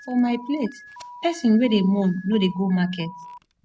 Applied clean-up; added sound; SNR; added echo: none; Packing tape, duct tape + Alarm; 18 dB; none.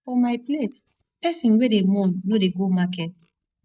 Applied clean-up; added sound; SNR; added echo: neural mask model DeepFilterNet 3.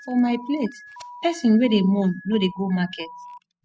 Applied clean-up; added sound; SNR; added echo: classical method spectral subtraction.